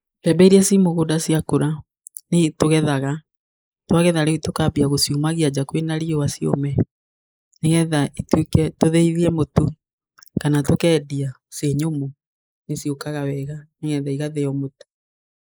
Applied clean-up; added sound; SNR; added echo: neural mask model Resemble Enhance denoiser.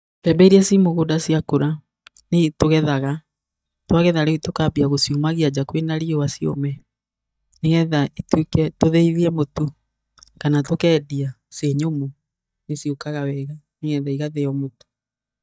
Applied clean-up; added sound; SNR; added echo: neural mask model DeepFilterNet 3.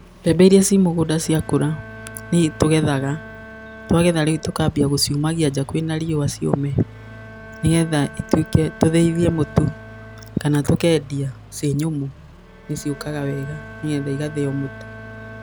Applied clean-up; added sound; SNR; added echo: none; Bowed string instrument + Accelerating, revving, vroom; 18 dB; none.